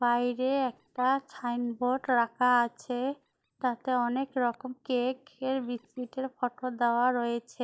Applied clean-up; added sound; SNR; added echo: neural mask model DeepFilterNet 3.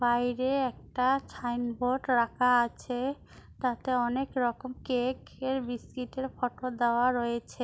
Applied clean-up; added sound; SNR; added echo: none; none; none; none.